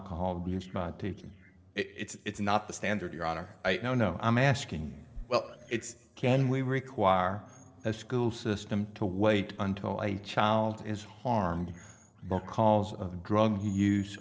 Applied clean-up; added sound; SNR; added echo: neural separator model SepFormer DNS4.